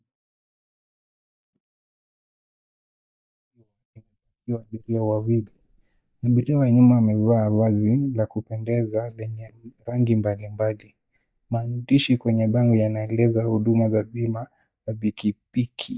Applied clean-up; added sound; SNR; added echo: neural mask model DeepFilterNet 3.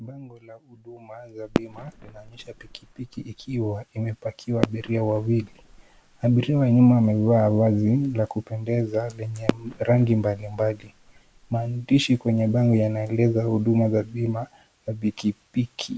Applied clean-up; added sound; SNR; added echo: none; Fireworks; 11 dB; none.